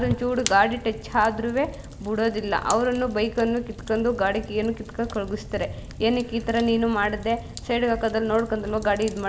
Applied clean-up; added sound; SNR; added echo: none; Fire; 12 dB; none.